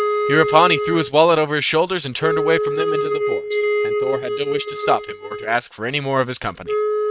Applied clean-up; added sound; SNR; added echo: neural mask model RNNoise.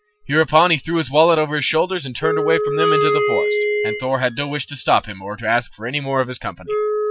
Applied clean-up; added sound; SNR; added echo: classical method Wiener filter.